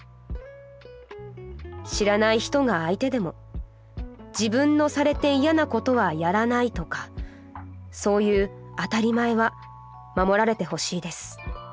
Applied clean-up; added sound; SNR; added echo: none; none; none; none.